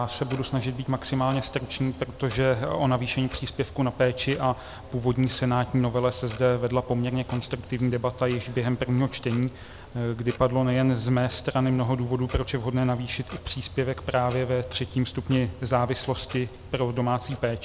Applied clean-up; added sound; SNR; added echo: none; Clock; 17 dB; none.